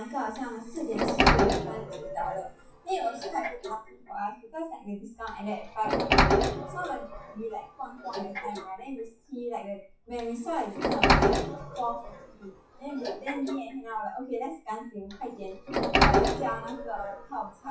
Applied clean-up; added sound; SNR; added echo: classical method WPE with log-MMSE.